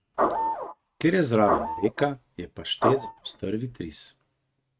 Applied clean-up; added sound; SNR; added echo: neural mask model RNNoise.